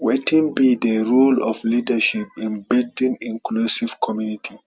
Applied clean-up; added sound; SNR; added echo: none; none; none; none.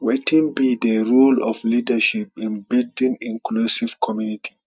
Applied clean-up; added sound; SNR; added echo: neural mask model DeepFilterNet 3.